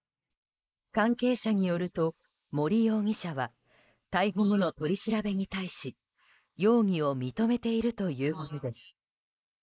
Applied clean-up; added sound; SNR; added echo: neural mask model Resemble Enhance denoiser.